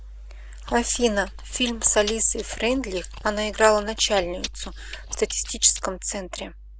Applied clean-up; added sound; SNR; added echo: none; Chewing, mastication; 12 dB; none.